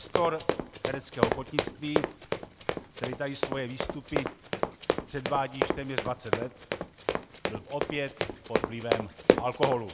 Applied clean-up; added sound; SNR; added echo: none; Run; -3 dB; none.